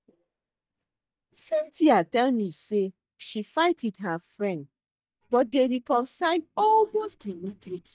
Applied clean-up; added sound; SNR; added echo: neural mask model DeepFilterNet 3.